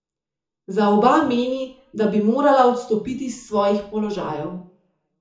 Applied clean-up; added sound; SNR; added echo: none; none; none; reverberation time 0.6 s.